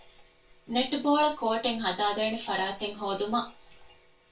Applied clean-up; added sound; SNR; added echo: none; none; none; reverberation time 0.3 s.